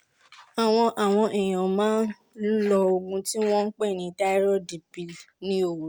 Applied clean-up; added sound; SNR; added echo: none; none; none; none.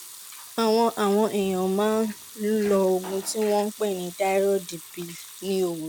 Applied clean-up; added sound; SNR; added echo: none; Sink (filling or washing) / Water tap, faucet / Liquid + Drawer open or close; 18 dB; none.